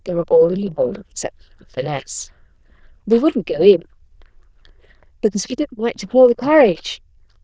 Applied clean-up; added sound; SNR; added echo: neural diffusion model UNIVERSE++.